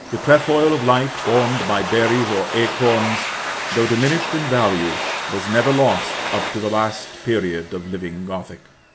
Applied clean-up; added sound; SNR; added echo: none; Domestic sounds, home sounds; 6 dB; none.